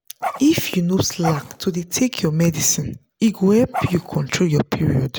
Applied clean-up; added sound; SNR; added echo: none; Dog; 11 dB; none.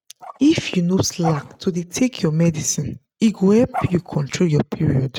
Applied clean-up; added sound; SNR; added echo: neural mask model RNNoise.